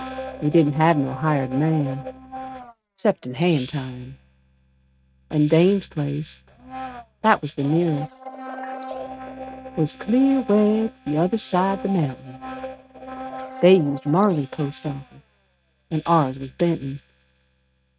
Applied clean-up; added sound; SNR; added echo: neural mask model RNNoise.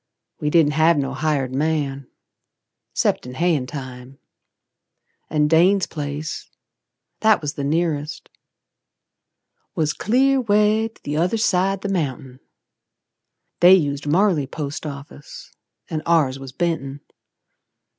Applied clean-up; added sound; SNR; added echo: none; none; none; none.